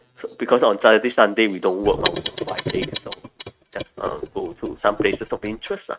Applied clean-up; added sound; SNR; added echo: neural mask model RNNoise.